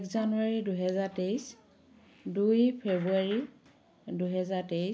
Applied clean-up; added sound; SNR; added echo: none; none; none; none.